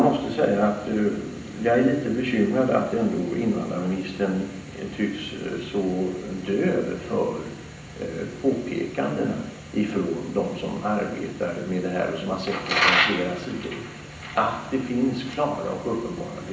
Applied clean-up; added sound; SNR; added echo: none; none; none; reverberation time 0.8 s.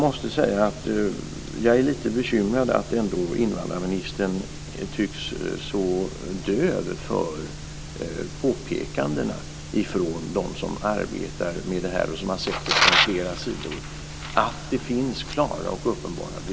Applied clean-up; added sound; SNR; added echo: none; none; none; none.